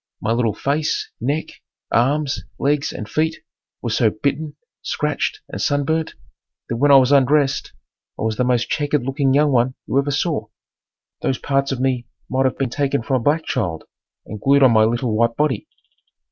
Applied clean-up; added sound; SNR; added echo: none; none; none; none.